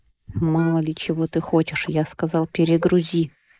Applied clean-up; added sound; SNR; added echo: neural mask model Resemble Enhance denoiser.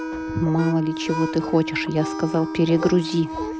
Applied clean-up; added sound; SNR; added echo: none; Wind instrument, woodwind instrument + Harmonica; 6 dB; none.